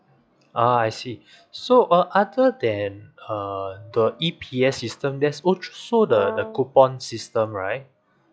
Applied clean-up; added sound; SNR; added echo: classical method log-MMSE.